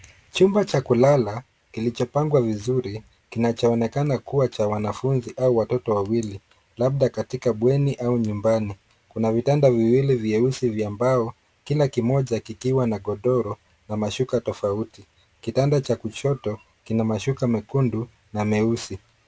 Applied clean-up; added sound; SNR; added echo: none; none; none; none.